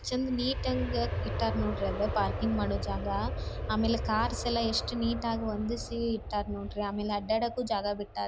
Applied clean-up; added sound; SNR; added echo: none; Aircraft; 4 dB; none.